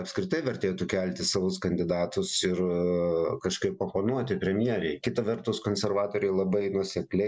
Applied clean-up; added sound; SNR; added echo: none; none; none; none.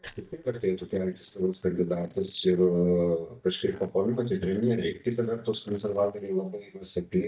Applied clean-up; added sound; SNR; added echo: neural mask model DeepFilterNet 3.